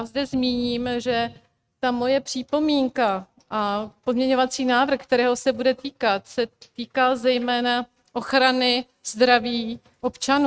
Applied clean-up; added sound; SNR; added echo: neural mask model RNNoise.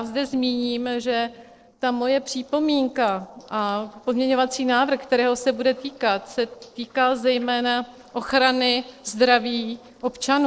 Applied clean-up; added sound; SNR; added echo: neural separator model SepFormer DNS4.